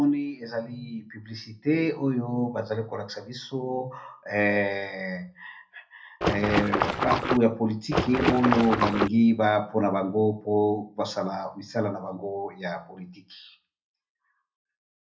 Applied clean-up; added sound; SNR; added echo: none; Water / Splash, splatter; -2 dB; reverberation time 0.3 s.